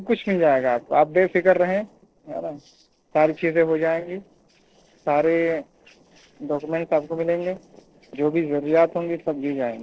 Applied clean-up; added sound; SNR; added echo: neural separator model SepFormer DNS4.